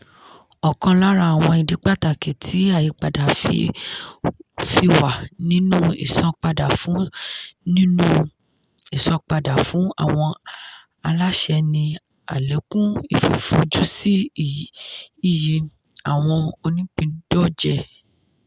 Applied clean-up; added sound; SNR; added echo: none; none; none; none.